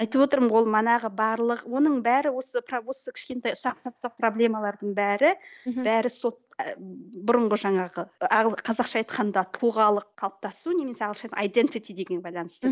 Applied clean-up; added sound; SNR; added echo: neural mask model DeepFilterNet 3.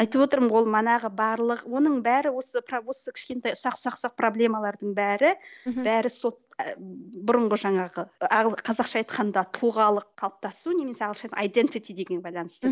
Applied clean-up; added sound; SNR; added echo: none; none; none; none.